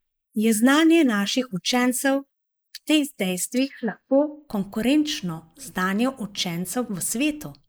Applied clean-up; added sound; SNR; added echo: neural mask model Resemble Enhance denoiser.